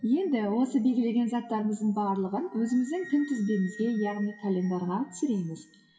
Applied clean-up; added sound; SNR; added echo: classical method WPE with log-MMSE.